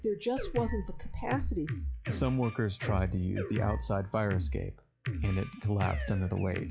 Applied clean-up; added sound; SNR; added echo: classical method log-MMSE.